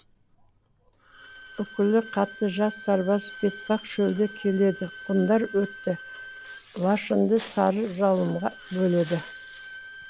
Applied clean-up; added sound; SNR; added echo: none; Bowed string instrument; 17 dB; none.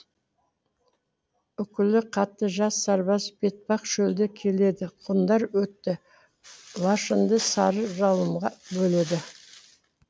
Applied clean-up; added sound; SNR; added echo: none; none; none; none.